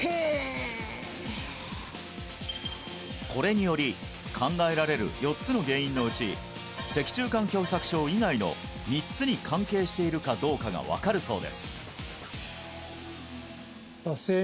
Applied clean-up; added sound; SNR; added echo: none; none; none; none.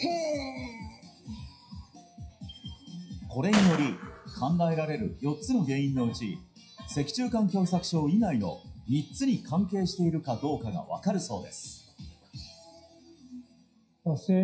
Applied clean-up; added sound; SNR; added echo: classical method WPE with log-MMSE.